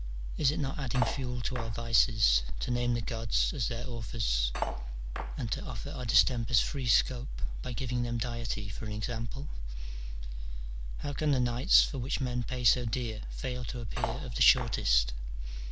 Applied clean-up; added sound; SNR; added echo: none; Cutlery, silverware; 11 dB; none.